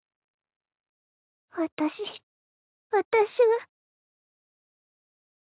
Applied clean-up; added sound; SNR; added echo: none; none; none; none.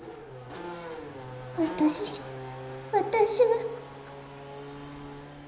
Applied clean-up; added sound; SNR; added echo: none; Race car, auto racing / Accelerating, revving, vroom; 10 dB; reverberation time 0.9 s.